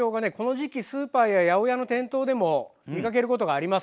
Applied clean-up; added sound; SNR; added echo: none; none; none; none.